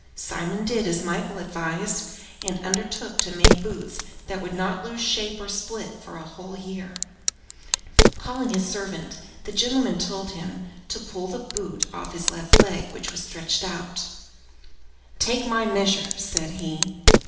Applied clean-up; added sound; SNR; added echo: none; Crack; -2 dB; reverberation time 1.0 s.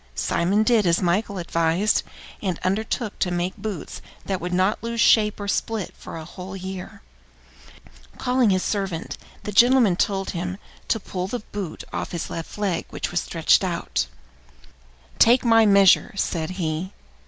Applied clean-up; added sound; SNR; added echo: none; none; none; none.